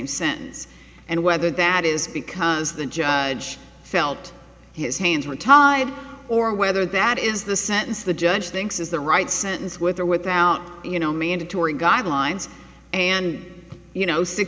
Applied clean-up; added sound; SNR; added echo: none; Bowed string instrument; 18 dB; none.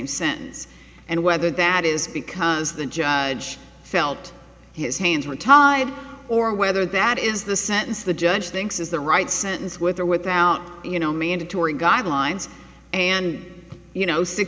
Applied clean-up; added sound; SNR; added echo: none; none; none; none.